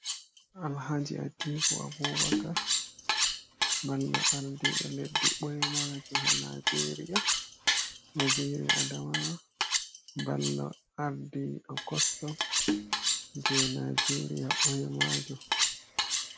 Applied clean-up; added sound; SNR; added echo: none; Cutlery, silverware; -5 dB; none.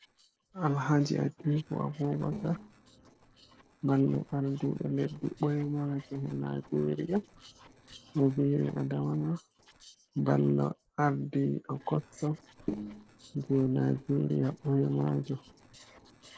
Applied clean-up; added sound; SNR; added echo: neural separator model SepFormer DNS4.